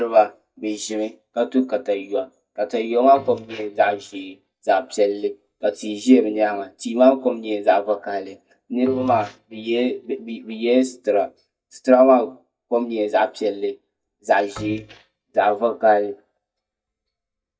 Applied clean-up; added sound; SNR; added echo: neural mask model DeepFilterNet 3.